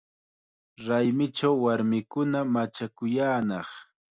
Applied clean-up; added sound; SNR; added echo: none; none; none; none.